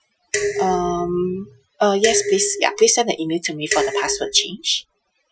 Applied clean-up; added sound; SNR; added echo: classical method Wiener filter.